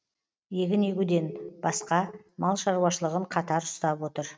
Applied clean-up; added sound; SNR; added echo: neural mask model RNNoise.